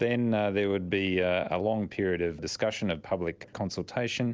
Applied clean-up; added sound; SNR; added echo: none; none; none; none.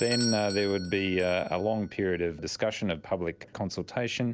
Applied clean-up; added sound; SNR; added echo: none; Bell / Doorbell; 12 dB; none.